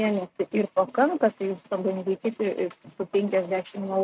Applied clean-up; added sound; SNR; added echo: neural mask model RNNoise.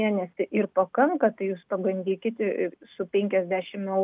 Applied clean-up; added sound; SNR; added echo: none; none; none; none.